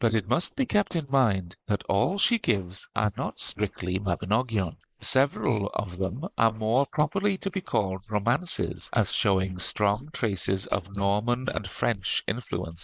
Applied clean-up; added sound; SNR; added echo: neural mask model Resemble Enhance denoiser.